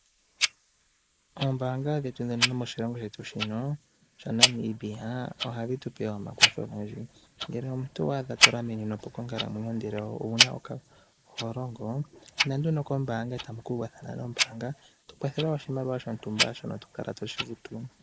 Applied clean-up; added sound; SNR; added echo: neural mask model Resemble Enhance denoiser.